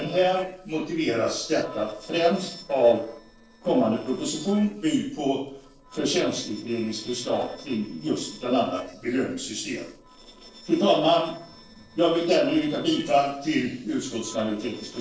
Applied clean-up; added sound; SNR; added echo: neural separator model SepFormer DNS4.